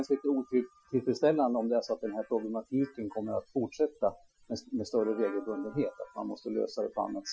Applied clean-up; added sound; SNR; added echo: classical method Wiener filter.